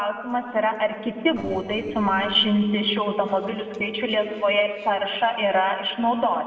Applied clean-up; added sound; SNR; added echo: neural separator model SepFormer DNS4.